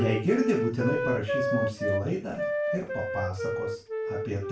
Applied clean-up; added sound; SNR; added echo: none; Wind instrument, woodwind instrument; 1 dB; reverberation time 0.3 s.